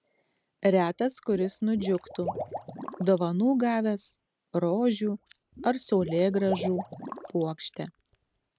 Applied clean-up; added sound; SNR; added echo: none; Liquid; 13 dB; none.